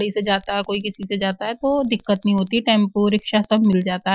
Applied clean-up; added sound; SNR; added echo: classical method Wiener filter.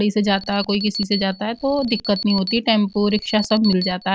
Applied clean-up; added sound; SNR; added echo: none; Alarm; 12 dB; none.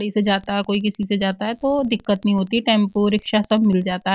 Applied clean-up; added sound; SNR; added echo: neural mask model DeepFilterNet 3.